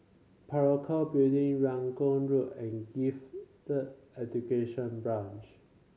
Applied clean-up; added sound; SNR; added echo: none; none; none; none.